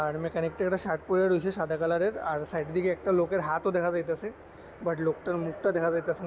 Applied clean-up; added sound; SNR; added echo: none; none; none; none.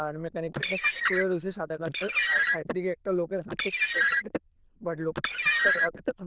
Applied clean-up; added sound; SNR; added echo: neural diffusion model UNIVERSE++.